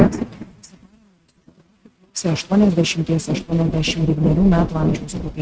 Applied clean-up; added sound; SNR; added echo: neural mask model RNNoise.